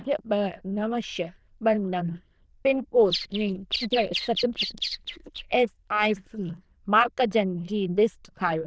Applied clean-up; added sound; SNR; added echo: neural diffusion model UNIVERSE++.